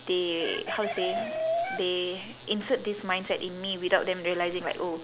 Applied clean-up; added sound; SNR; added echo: none; Chicken, rooster; 4 dB; none.